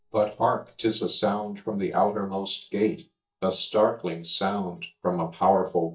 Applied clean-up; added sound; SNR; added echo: neural mask model DeepFilterNet 3.